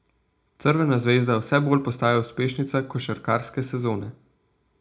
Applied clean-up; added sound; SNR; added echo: none; none; none; reverberation time 0.2 s.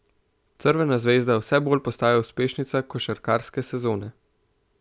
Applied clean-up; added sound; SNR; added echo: none; none; none; none.